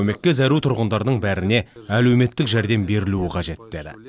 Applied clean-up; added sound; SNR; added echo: none; none; none; none.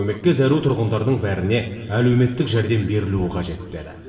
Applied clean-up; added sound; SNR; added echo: none; none; none; reverberation time 1.9 s.